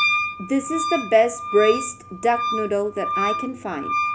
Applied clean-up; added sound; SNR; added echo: none; Wind instrument, woodwind instrument; 3 dB; none.